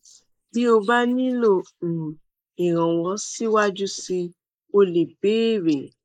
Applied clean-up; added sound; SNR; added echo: neural mask model Resemble Enhance denoiser.